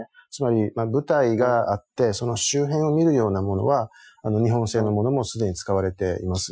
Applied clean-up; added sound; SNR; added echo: classical method Wiener filter.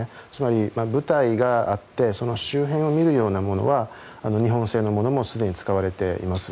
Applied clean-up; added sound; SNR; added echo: none; none; none; none.